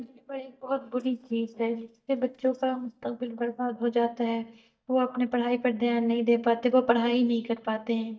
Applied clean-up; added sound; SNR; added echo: neural mask model DeepFilterNet 3.